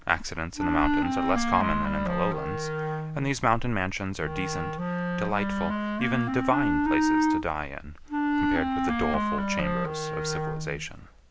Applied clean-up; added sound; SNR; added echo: none; Wind instrument, woodwind instrument; -2 dB; none.